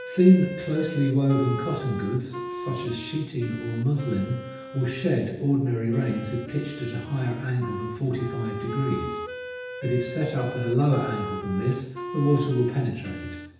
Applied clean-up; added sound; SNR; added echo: none; Wind instrument, woodwind instrument; 11 dB; reverberation time 0.9 s.